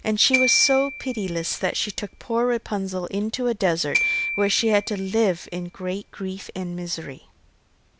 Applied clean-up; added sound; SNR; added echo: none; Glockenspiel; 7 dB; none.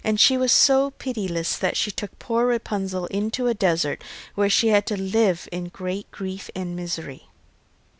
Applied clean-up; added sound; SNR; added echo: none; none; none; none.